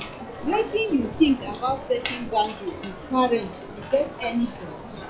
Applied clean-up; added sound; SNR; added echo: classical method log-MMSE.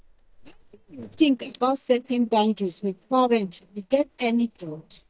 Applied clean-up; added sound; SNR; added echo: neural mask model DeepFilterNet 3.